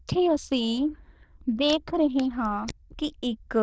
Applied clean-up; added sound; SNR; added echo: neural diffusion model UNIVERSE++.